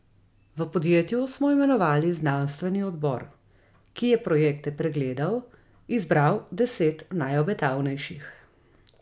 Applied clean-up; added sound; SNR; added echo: none; none; none; none.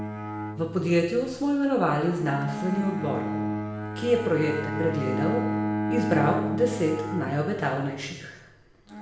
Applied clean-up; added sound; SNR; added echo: none; Bowed string instrument; 5 dB; reverberation time 0.9 s.